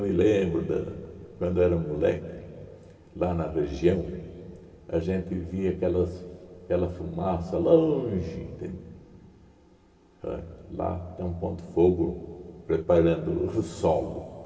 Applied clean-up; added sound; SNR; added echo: none; none; none; reverberation time 2.5 s.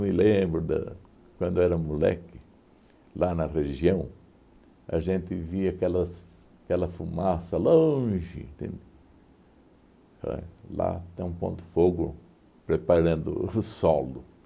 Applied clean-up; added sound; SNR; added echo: none; none; none; none.